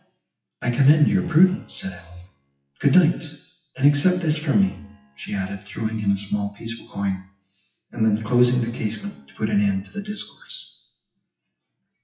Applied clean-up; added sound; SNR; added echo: classical method WPE with log-MMSE.